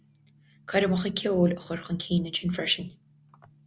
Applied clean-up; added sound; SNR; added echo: none; none; none; none.